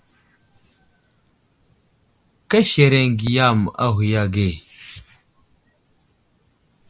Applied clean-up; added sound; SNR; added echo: none; none; none; none.